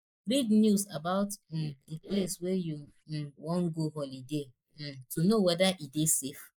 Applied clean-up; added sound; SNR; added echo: neural mask model Resemble Enhance denoiser.